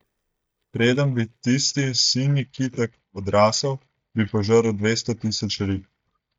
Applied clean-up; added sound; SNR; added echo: neural mask model DeepFilterNet 3.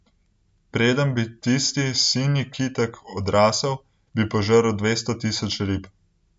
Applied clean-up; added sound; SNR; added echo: none; none; none; none.